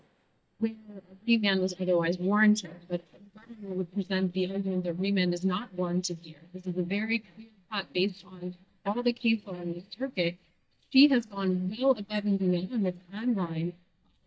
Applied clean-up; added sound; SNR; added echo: neural mask model DeepFilterNet 3.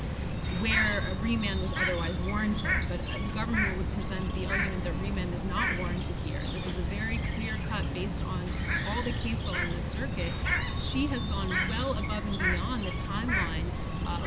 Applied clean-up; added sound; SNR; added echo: none; Bird; -3 dB; none.